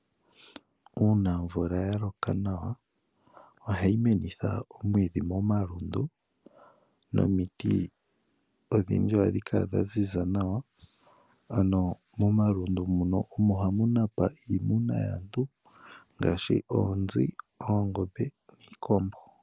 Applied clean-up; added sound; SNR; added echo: none; none; none; none.